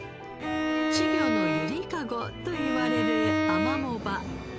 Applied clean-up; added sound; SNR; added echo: none; Bowed string instrument; -5 dB; none.